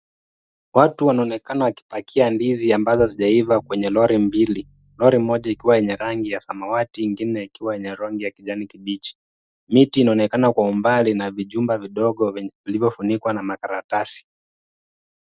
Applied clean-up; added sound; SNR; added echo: neural mask model DeepFilterNet 3.